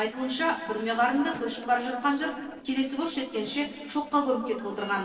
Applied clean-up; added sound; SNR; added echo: neural separator model SepFormer DNS4.